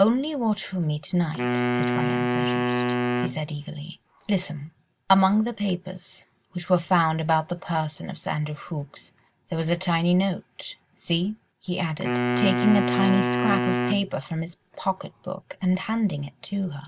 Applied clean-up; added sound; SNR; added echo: none; Wind instrument, woodwind instrument; 0 dB; none.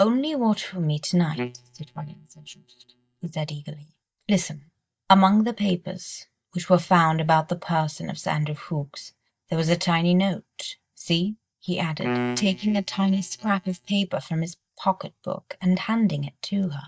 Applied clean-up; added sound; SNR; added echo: neural mask model DeepFilterNet 3.